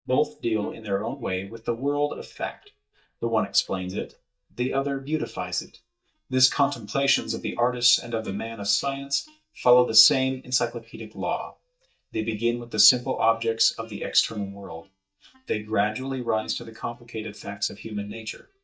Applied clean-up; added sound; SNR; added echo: neural mask model DeepFilterNet 3.